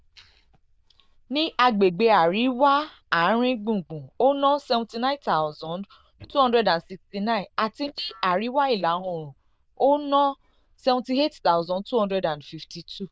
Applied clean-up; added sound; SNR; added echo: neural diffusion model UNIVERSE++.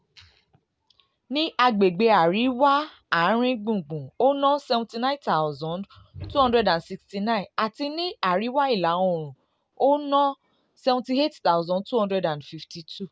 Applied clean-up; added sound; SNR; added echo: none; none; none; none.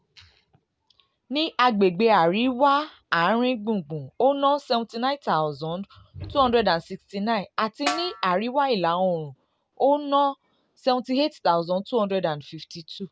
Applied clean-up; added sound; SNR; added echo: none; Snare drum; 9 dB; none.